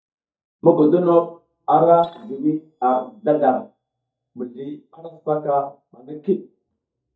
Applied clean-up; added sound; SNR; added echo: neural mask model DeepFilterNet 3.